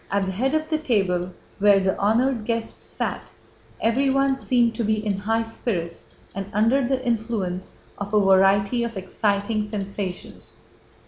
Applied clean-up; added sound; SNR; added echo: none; none; none; none.